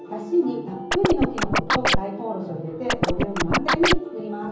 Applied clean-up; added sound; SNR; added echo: none; Scratching (performance technique); -5 dB; reverberation time 0.7 s.